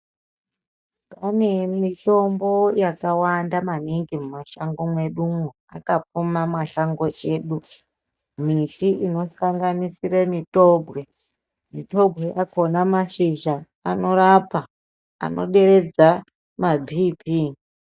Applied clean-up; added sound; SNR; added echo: neural mask model DeepFilterNet 3.